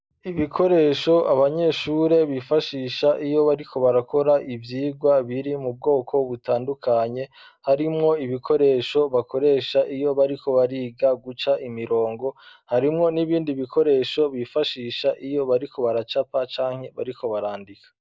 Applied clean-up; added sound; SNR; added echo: none; none; none; none.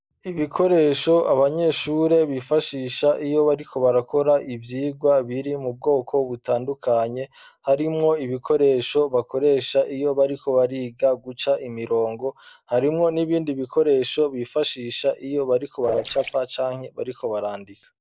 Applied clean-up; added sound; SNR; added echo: neural separator model SepFormer DNS4.